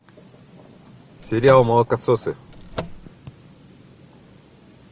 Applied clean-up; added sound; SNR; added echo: none; Car; 9 dB; none.